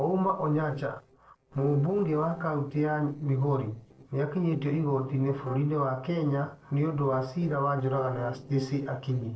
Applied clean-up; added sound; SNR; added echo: neural separator model SepFormer DNS4.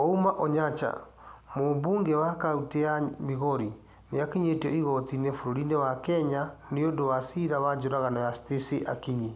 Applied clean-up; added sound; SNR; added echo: none; none; none; none.